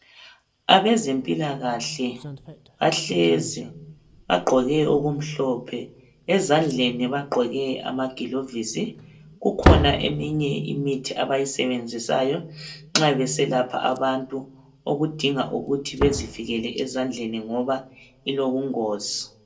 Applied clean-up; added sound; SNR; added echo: none; Slam; 9 dB; reverberation time 0.2 s.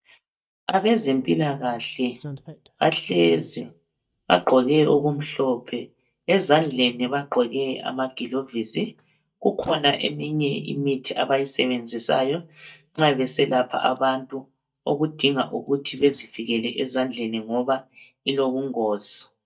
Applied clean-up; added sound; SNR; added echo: neural mask model DeepFilterNet 3.